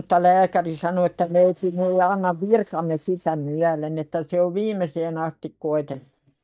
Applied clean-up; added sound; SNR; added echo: neural mask model DeepFilterNet 3.